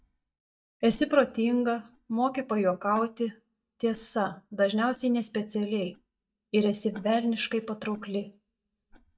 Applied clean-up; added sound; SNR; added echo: neural mask model DeepFilterNet 3.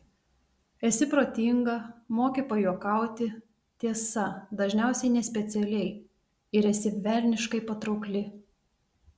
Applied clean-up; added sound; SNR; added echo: none; none; none; none.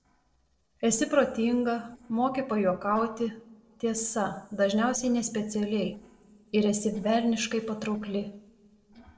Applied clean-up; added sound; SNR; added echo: neural separator model SepFormer DNS4.